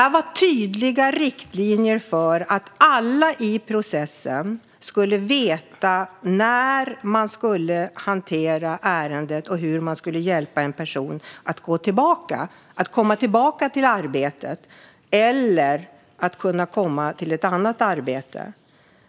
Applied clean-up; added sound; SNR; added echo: none; none; none; none.